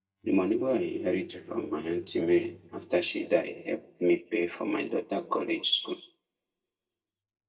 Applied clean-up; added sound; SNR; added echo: neural mask model DeepFilterNet 3.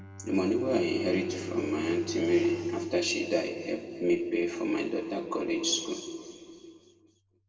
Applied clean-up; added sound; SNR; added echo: none; Bowed string instrument; 18 dB; reverberation time 2.3 s.